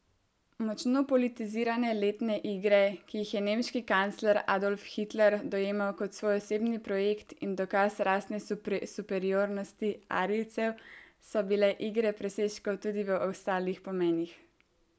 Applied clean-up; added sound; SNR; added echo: none; none; none; none.